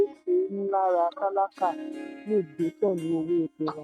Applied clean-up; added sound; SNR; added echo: neural mask model RNNoise.